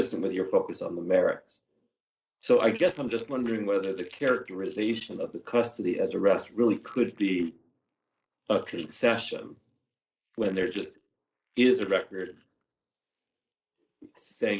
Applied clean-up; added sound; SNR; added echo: neural mask model Resemble Enhance denoiser.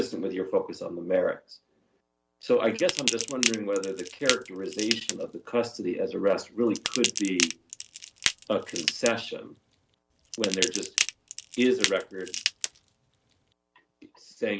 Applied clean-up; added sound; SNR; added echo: none; Crackle / Crushing; 3 dB; none.